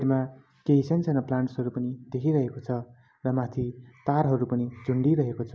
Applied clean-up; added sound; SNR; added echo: none; none; none; none.